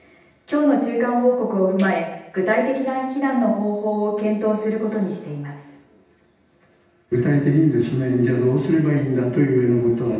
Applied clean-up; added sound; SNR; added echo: none; Tambourine; 15 dB; reverberation time 0.9 s.